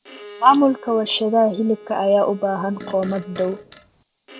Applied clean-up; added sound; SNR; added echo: none; Bowed string instrument + Fart; 18 dB; none.